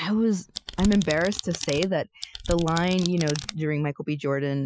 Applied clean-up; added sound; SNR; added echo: classical method Wiener filter.